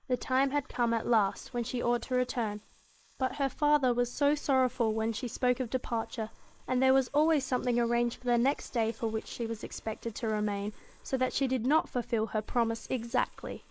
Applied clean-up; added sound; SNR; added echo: neural mask model Resemble Enhance denoiser.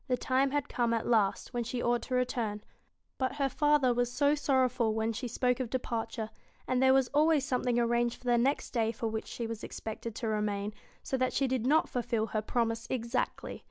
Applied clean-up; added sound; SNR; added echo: none; none; none; none.